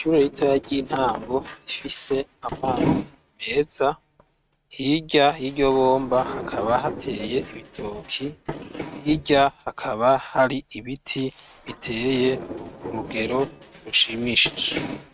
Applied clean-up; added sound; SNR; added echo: neural mask model RNNoise.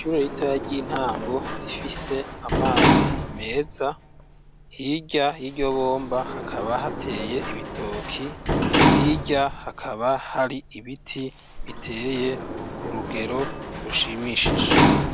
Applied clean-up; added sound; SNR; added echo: none; Sliding door; -2 dB; none.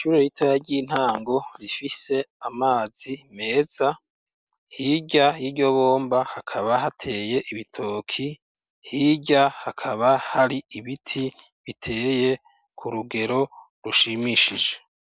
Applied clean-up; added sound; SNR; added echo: none; none; none; none.